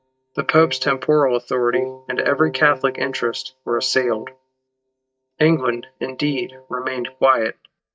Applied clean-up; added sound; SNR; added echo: neural mask model DeepFilterNet 3.